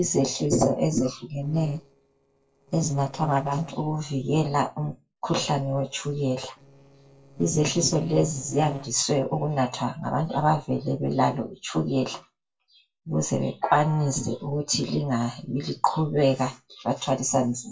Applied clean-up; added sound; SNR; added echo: neural separator model SepFormer DNS4.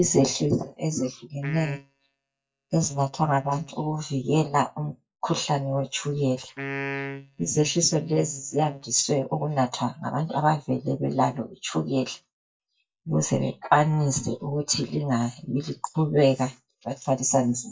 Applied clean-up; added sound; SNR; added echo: neural mask model DeepFilterNet 3.